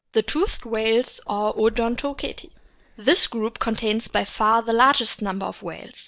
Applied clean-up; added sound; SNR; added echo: neural mask model DeepFilterNet 3.